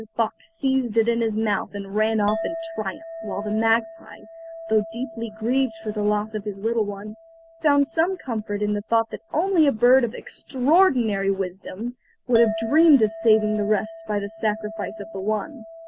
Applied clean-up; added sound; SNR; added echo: none; Chink, clink; 14 dB; none.